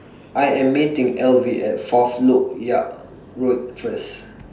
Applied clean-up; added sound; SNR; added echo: none; none; none; none.